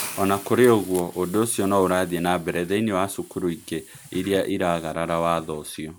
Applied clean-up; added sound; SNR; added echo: none; Hiss; 18 dB; none.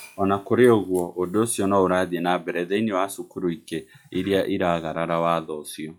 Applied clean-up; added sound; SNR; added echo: classical method log-MMSE.